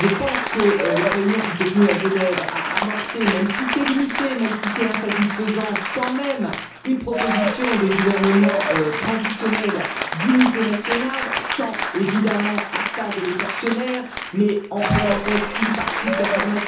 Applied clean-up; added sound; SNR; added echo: none; Applause / Cheering; 3 dB; reverberation time 0.6 s.